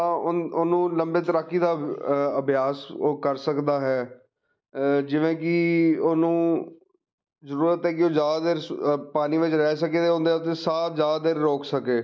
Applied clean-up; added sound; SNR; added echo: none; none; none; none.